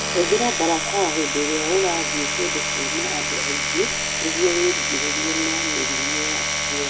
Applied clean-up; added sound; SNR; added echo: none; Domestic sounds, home sounds; -2 dB; none.